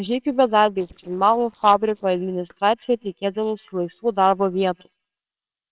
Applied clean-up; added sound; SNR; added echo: neural separator model SepFormer WHAMR!.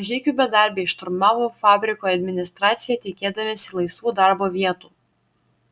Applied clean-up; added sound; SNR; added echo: none; none; none; none.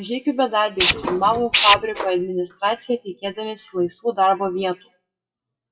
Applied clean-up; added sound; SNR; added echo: classical method WPE with log-MMSE.